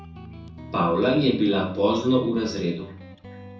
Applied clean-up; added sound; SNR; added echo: none; Guitar; 17 dB; reverberation time 0.6 s.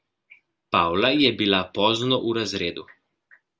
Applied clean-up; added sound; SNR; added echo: none; none; none; none.